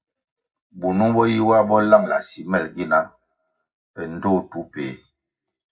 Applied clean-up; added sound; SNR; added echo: none; none; none; reverberation time 0.4 s.